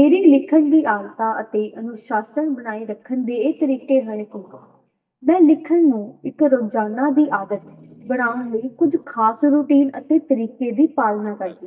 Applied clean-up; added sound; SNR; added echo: neural mask model DeepFilterNet 3.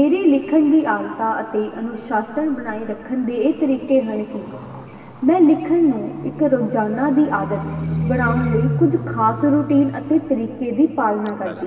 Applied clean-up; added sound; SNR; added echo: none; Livestock, farm animals, working animals; 11 dB; reverberation time 2.4 s.